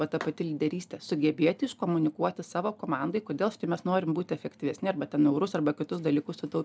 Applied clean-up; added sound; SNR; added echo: none; none; none; none.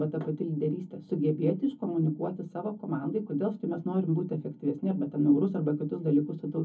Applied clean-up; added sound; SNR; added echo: none; none; none; reverberation time 0.3 s.